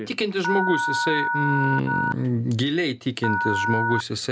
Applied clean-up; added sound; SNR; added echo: none; Telephone; 2 dB; none.